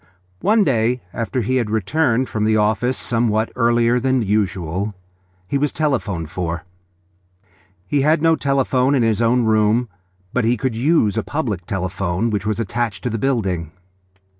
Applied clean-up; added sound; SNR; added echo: none; none; none; none.